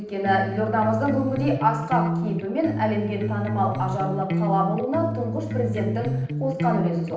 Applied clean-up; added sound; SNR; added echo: neural separator model SepFormer DNS4.